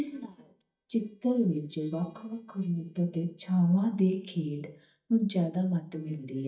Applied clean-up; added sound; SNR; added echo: neural mask model DeepFilterNet 3.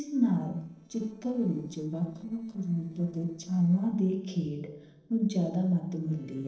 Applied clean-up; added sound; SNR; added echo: neural separator model SepFormer DNS4.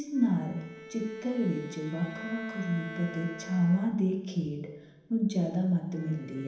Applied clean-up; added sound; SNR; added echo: none; Bowed string instrument; 16 dB; reverberation time 0.9 s.